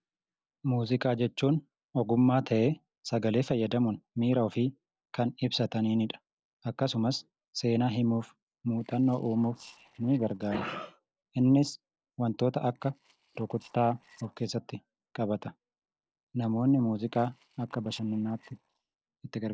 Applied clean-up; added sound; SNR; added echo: neural separator model SepFormer DNS4.